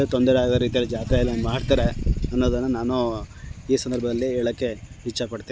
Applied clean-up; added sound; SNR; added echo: none; none; none; none.